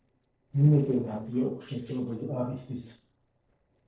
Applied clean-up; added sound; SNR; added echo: neural separator model SepFormer DNS4.